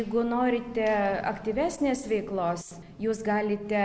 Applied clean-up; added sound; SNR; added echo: none; none; none; none.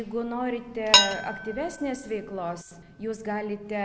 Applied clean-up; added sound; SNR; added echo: none; Dishes, pots, and pans; -3 dB; none.